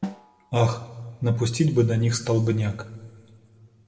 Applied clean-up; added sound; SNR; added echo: none; Snare drum; 18 dB; reverberation time 1.2 s.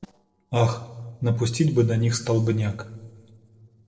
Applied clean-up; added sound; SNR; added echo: neural separator model SepFormer DNS4.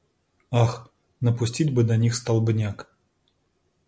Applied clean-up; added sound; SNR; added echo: none; none; none; none.